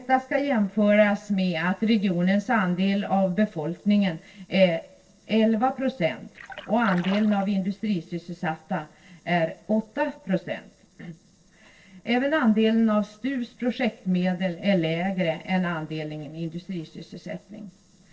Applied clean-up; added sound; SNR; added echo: neural separator model SepFormer DNS4.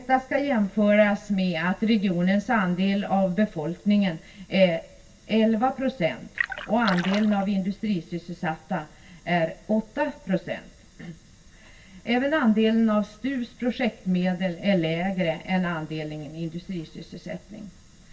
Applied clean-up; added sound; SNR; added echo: none; Splash, splatter; 7 dB; reverberation time 0.1 s.